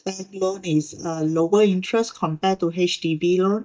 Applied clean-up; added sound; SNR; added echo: neural mask model DeepFilterNet 3.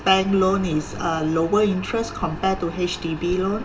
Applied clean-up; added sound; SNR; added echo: none; Writing; 18 dB; reverberation time 1.5 s.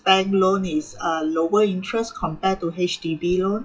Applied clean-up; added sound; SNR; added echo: classical method WPE with log-MMSE.